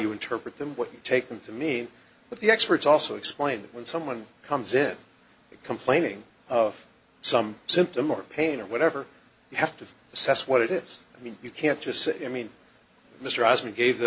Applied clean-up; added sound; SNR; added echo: none; none; none; none.